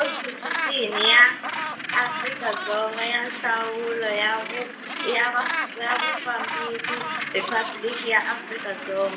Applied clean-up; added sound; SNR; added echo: none; Gull, seagull; 5 dB; reverberation time 0.5 s.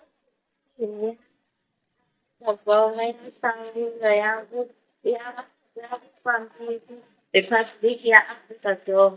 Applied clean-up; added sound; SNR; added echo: neural mask model DeepFilterNet 3.